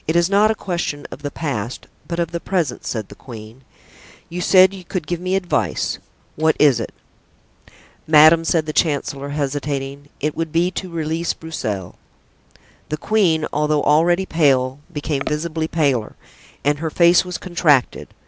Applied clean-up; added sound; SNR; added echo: none; none; none; none.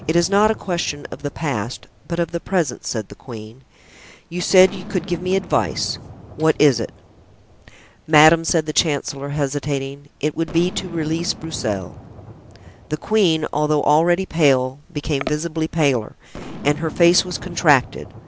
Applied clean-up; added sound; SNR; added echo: none; Boom; 18 dB; none.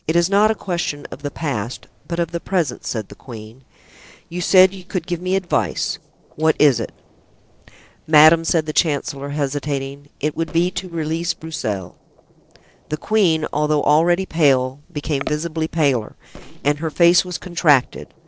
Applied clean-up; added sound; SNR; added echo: neural separator model SepFormer DNS4.